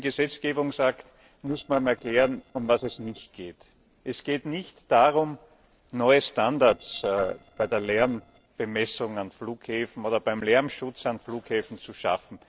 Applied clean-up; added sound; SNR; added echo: neural separator model SepFormer DNS4.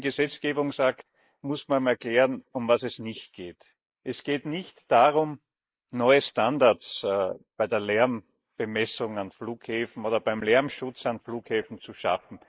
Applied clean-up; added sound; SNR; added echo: neural mask model Resemble Enhance denoiser.